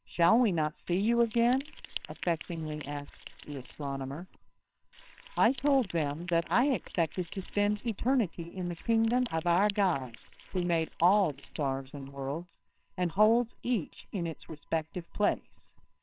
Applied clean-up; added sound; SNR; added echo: neural separator model SepFormer WHAMR!.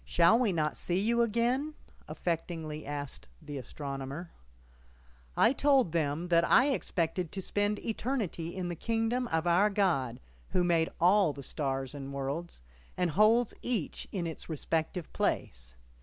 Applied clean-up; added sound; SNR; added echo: none; none; none; none.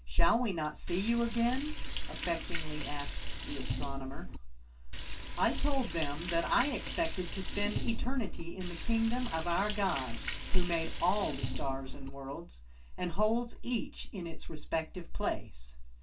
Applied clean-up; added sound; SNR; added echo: none; Liquid; 6 dB; reverberation time 0.2 s.